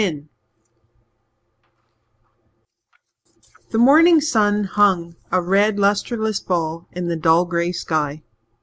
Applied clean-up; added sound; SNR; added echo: none; none; none; none.